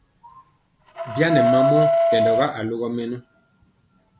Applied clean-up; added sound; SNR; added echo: none; Wind instrument, woodwind instrument; -5 dB; none.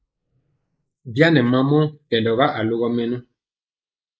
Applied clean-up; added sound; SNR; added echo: neural mask model Resemble Enhance denoiser.